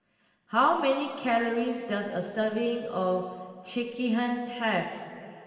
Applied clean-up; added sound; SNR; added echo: none; none; none; reverberation time 2.3 s.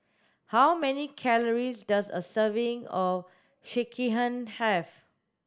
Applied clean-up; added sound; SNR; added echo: none; none; none; none.